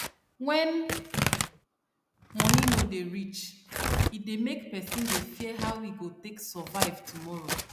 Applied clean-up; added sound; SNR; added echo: none; Tearing; -1 dB; none.